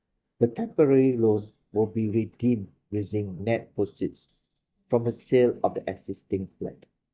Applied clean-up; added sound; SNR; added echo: neural mask model DeepFilterNet 3.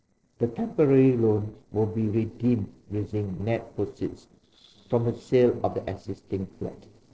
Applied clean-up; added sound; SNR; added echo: neural separator model SepFormer DNS4.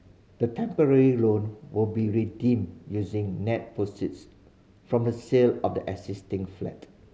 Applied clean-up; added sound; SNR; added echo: none; none; none; none.